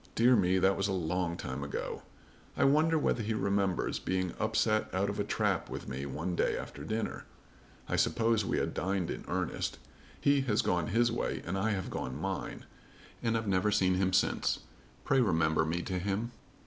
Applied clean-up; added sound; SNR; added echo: none; none; none; none.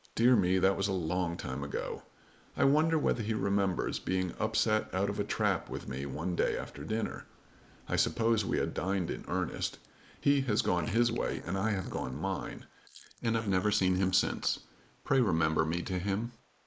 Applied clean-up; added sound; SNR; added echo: neural mask model Resemble Enhance denoiser.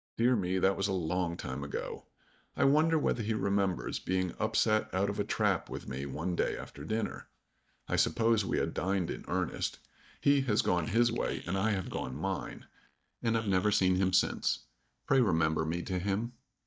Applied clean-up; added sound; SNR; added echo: neural mask model DeepFilterNet 3.